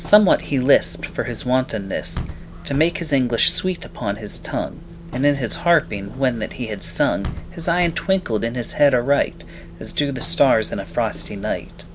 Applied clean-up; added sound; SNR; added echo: none; Bus / Engine; 13 dB; none.